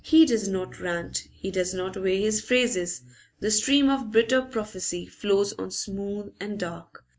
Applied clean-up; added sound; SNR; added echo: neural mask model RNNoise.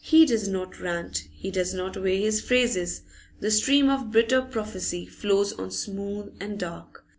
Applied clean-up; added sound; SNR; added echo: none; none; none; none.